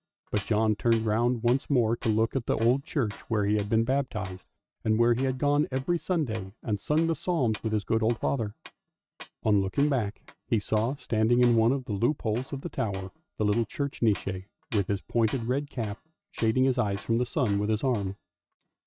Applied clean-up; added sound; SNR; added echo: neural mask model RNNoise.